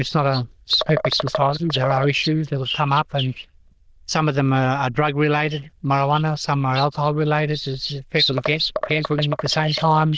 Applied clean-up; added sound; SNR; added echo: neural diffusion model UNIVERSE++.